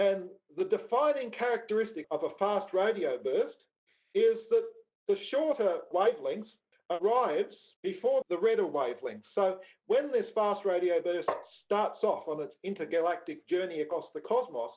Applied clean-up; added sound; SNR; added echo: neural mask model Resemble Enhance denoiser.